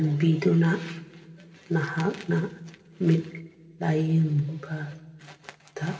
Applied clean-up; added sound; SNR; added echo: none; none; none; reverberation time 2.5 s.